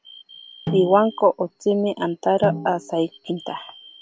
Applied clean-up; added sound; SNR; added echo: none; Snare drum; 11 dB; none.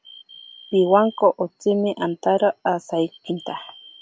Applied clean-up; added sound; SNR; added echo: none; none; none; none.